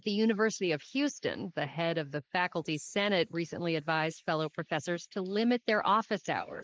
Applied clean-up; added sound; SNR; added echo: neural mask model Resemble Enhance denoiser.